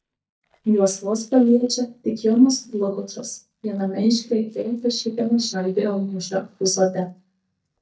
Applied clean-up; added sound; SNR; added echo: neural mask model DeepFilterNet 3.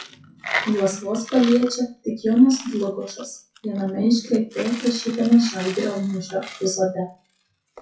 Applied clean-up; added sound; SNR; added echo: classical method WPE with log-MMSE.